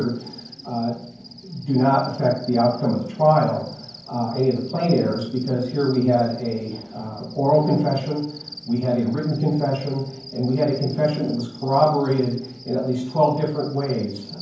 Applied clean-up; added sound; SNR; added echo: none; Cricket; 20 dB; reverberation time 0.9 s.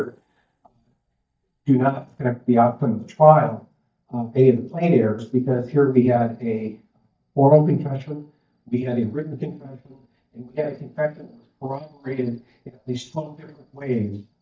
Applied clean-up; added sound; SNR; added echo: neural mask model DeepFilterNet 3.